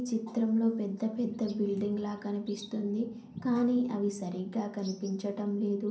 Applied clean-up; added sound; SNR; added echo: none; none; none; reverberation time 0.6 s.